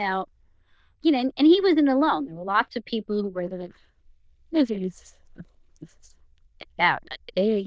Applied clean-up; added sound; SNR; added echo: neural diffusion model UNIVERSE++.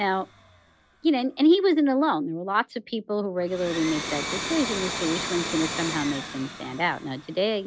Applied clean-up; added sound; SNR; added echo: none; Domestic sounds, home sounds; 9 dB; none.